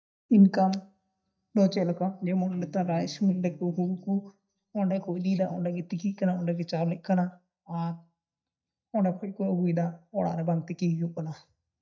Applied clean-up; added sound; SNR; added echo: neural mask model DeepFilterNet 3.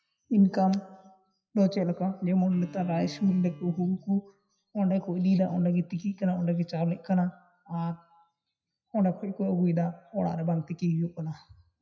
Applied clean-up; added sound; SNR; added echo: classical method WPE with log-MMSE.